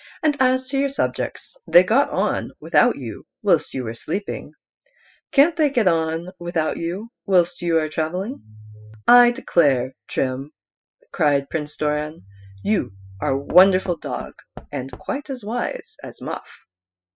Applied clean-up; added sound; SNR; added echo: classical method spectral subtraction.